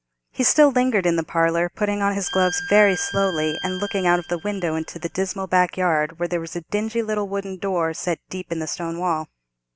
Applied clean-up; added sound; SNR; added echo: none; Bowed string instrument; 12 dB; none.